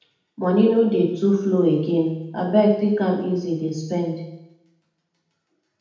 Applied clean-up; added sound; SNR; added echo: none; none; none; reverberation time 0.8 s.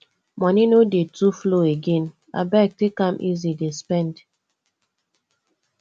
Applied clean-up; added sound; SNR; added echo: none; none; none; none.